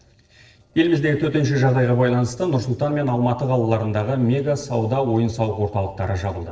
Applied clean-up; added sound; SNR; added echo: neural separator model SepFormer DNS4.